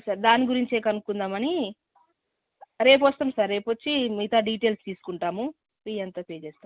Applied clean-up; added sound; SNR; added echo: none; none; none; none.